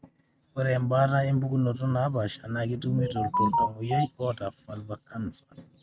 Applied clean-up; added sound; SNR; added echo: neural mask model RNNoise.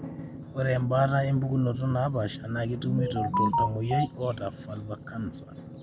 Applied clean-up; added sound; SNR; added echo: none; Drum; 13 dB; none.